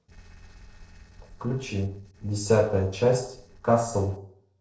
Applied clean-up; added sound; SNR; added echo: neural separator model SepFormer DNS4.